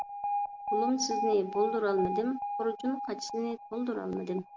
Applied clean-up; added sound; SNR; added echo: none; Alarm; 4 dB; none.